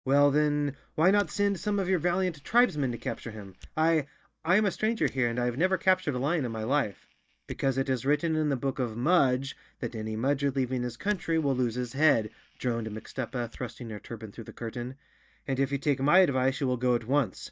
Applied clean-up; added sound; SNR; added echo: neural mask model DeepFilterNet 3.